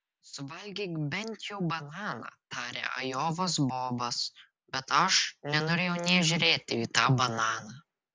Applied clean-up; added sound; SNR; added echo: none; none; none; none.